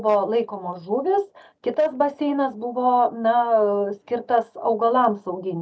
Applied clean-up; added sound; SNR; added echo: none; none; none; none.